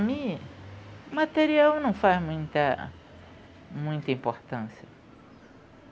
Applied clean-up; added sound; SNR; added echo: none; none; none; none.